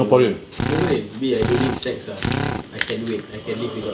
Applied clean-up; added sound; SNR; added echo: none; Drill; 3 dB; none.